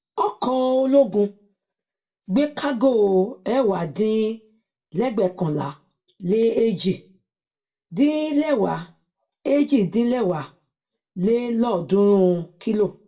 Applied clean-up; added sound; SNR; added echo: none; none; none; reverberation time 0.2 s.